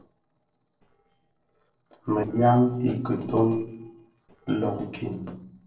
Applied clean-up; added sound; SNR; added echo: neural separator model SepFormer DNS4.